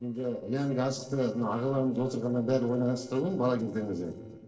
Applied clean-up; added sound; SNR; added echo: neural separator model SepFormer DNS4.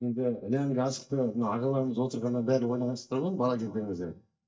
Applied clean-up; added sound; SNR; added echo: neural mask model DeepFilterNet 3.